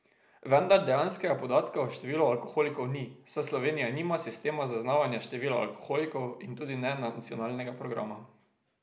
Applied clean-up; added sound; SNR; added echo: none; none; none; none.